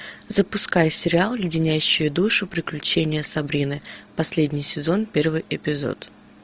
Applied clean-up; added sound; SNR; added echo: none; none; none; none.